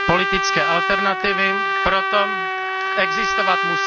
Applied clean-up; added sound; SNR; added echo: none; Trumpet; -2 dB; none.